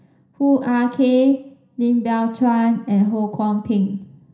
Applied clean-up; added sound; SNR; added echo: none; none; none; reverberation time 0.5 s.